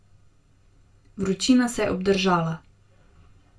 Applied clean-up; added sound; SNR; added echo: none; none; none; reverberation time 0.2 s.